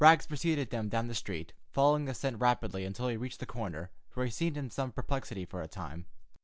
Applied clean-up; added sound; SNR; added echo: none; none; none; none.